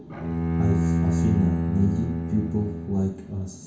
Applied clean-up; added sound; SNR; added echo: none; Bowed string instrument; -1 dB; reverberation time 0.6 s.